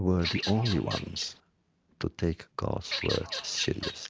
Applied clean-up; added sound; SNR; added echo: neural mask model Resemble Enhance denoiser.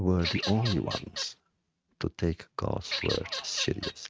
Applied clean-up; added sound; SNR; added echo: neural mask model RNNoise.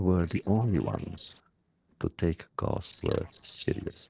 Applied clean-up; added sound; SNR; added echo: neural separator model SepFormer DNS4.